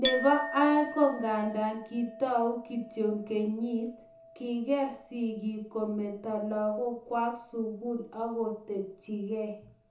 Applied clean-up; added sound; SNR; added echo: none; Chink, clink; 12 dB; reverberation time 0.6 s.